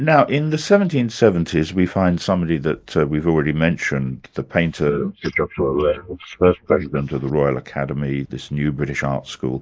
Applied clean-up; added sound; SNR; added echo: neural mask model Resemble Enhance denoiser.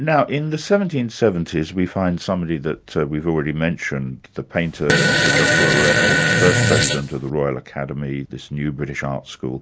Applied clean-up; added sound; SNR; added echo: none; Fart; -5 dB; none.